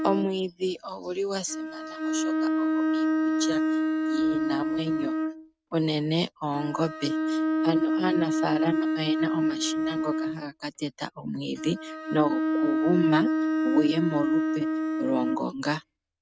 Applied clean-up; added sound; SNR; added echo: neural mask model RNNoise.